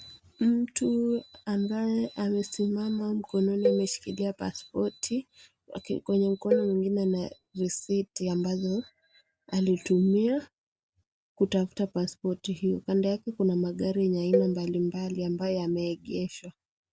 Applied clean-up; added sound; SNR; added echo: none; Cowbell; 6 dB; none.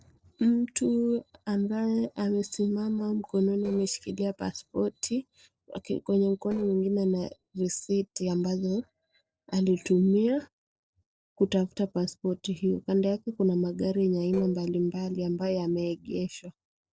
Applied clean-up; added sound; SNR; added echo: neural separator model SepFormer DNS4.